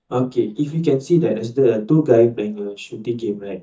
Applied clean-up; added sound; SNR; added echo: neural mask model DeepFilterNet 3.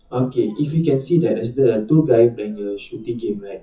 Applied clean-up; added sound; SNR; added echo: classical method WPE with log-MMSE.